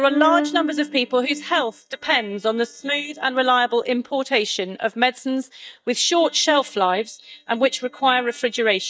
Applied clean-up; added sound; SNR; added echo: neural mask model DeepFilterNet 3.